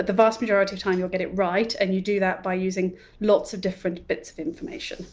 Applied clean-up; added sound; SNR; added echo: none; none; none; none.